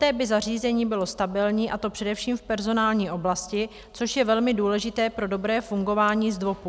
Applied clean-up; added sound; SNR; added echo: none; none; none; none.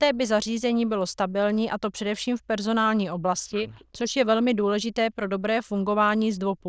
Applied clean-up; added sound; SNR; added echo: neural diffusion model UNIVERSE++.